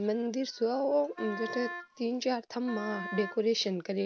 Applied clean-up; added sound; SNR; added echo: none; Wind instrument, woodwind instrument; 11 dB; none.